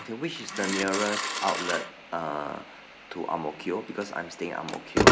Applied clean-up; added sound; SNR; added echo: none; Telephone; -2 dB; none.